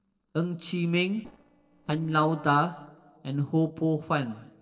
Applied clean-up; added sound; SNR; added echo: neural separator model SepFormer DNS4.